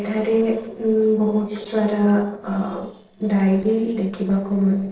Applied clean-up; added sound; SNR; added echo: neural separator model SepFormer DNS4.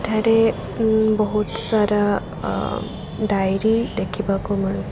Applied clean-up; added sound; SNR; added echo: none; none; none; none.